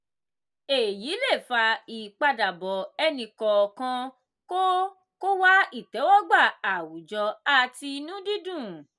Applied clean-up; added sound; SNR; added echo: none; none; none; none.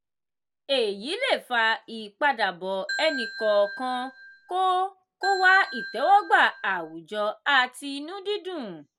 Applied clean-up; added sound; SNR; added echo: none; Ringtone / Bell; 10 dB; none.